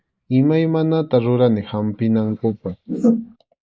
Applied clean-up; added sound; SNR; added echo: neural mask model Resemble Enhance denoiser.